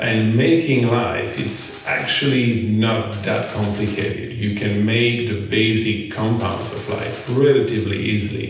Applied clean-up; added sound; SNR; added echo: none; Mechanisms; 17 dB; reverberation time 0.9 s.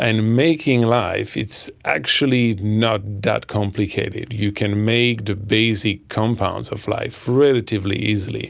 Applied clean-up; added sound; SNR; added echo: none; none; none; none.